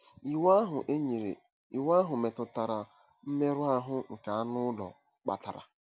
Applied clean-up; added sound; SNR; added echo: none; none; none; none.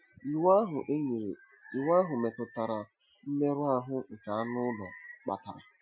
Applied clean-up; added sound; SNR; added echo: classical method Wiener filter.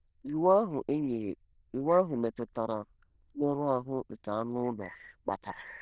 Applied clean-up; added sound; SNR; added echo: neural diffusion model UNIVERSE++.